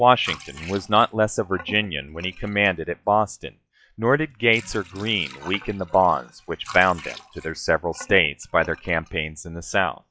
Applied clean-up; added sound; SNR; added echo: classical method log-MMSE.